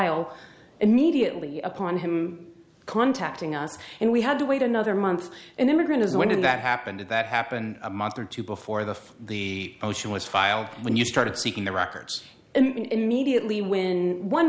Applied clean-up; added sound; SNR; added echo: none; none; none; none.